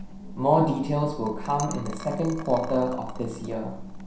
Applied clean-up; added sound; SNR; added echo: none; Liquid; 12 dB; reverberation time 0.3 s.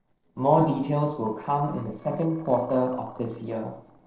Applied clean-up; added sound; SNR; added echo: neural separator model SepFormer DNS4.